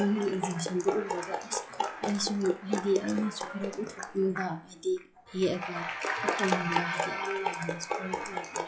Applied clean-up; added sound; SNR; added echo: classical method log-MMSE.